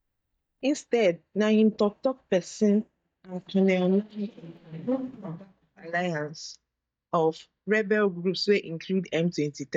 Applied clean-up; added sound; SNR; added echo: neural mask model DeepFilterNet 3.